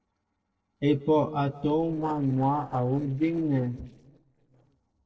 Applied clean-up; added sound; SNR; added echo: neural separator model SepFormer DNS4.